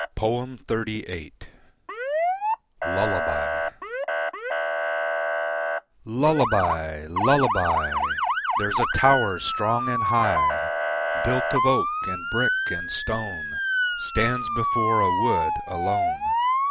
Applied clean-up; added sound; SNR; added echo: none; Motor vehicle (road) / Siren; -2 dB; none.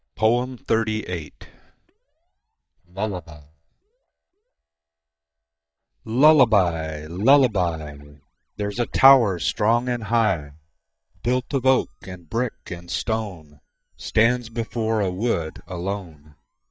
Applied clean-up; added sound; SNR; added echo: neural mask model DeepFilterNet 3.